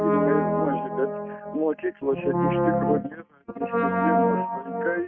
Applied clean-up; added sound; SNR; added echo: neural mask model RNNoise.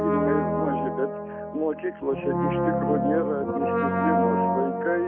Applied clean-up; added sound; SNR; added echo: none; Brass instrument; -3 dB; none.